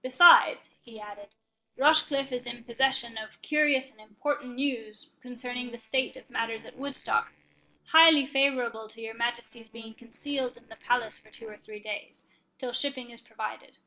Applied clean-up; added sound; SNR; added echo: neural separator model SepFormer DNS4.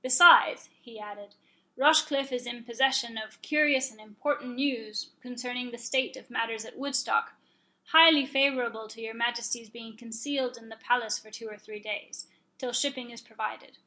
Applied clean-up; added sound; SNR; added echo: none; none; none; none.